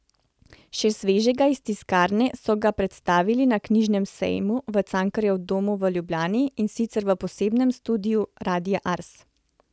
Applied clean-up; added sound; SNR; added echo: none; none; none; none.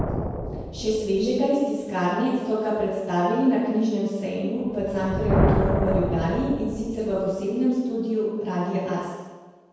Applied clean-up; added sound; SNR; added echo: none; Thunder; 5 dB; reverberation time 1.2 s.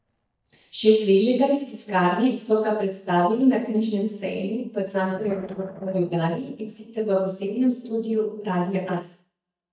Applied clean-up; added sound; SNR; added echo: neural mask model DeepFilterNet 3.